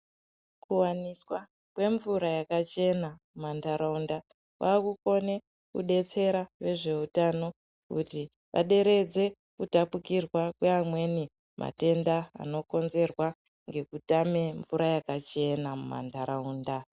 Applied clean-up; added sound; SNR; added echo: none; none; none; none.